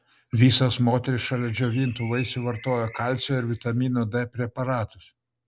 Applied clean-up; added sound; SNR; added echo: none; Bird; 19 dB; none.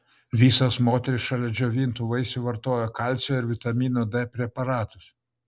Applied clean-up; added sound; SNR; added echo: none; none; none; none.